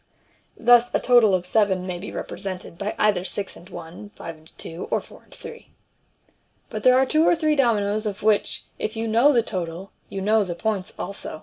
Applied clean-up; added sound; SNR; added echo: none; none; none; none.